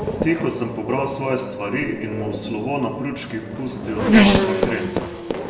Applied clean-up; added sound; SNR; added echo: none; Race car, auto racing / Accelerating, revving, vroom; -3 dB; reverberation time 0.5 s.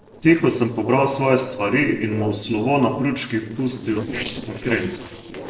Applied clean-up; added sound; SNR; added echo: neural separator model SepFormer DNS4.